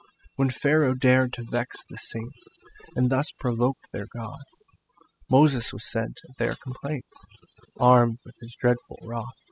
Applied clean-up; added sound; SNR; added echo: classical method spectral subtraction.